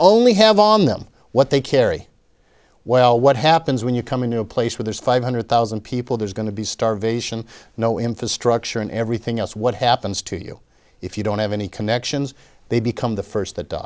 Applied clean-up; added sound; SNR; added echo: none; none; none; none.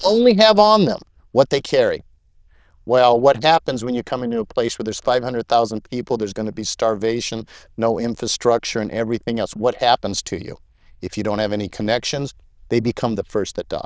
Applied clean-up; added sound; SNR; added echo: neural diffusion model UNIVERSE++.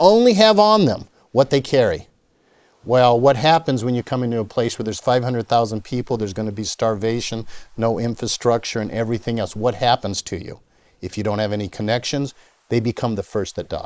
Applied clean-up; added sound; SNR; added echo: neural mask model Resemble Enhance denoiser.